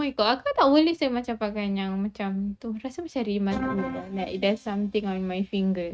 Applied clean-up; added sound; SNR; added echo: neural mask model RNNoise.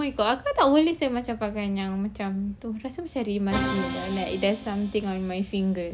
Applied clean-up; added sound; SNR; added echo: none; Musical instrument; 11 dB; none.